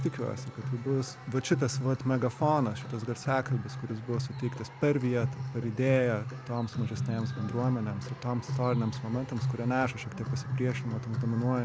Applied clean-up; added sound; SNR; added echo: none; none; none; none.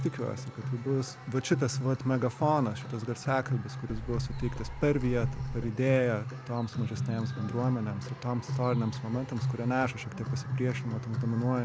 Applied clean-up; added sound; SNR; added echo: none; Buzz; 8 dB; none.